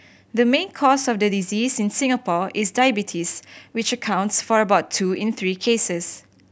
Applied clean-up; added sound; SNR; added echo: none; none; none; none.